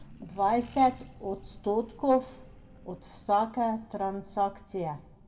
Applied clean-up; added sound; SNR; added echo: none; Accelerating, revving, vroom; 20 dB; reverberation time 0.9 s.